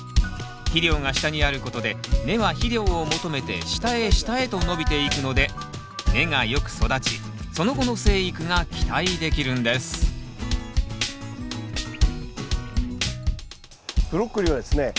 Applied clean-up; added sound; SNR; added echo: none; Drum kit; 1 dB; none.